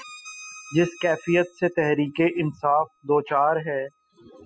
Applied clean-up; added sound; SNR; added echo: classical method spectral subtraction.